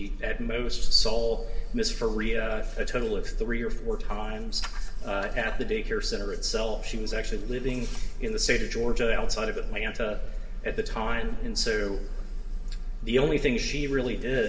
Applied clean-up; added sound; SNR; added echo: none; none; none; reverberation time 2.3 s.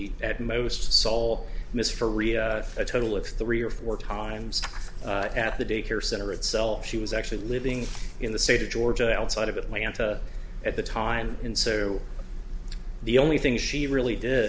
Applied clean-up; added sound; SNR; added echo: none; none; none; none.